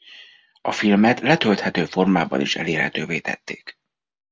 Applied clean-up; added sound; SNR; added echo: none; none; none; none.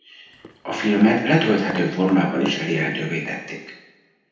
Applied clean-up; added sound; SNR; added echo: none; Walk, footsteps; 19 dB; reverberation time 0.9 s.